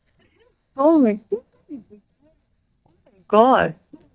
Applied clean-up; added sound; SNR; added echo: neural mask model DeepFilterNet 3.